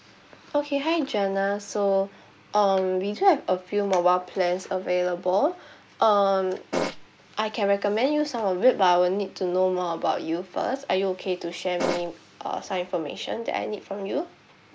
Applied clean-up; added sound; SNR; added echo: none; Fart; 2 dB; none.